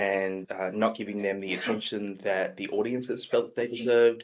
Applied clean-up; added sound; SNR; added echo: neural mask model Resemble Enhance denoiser.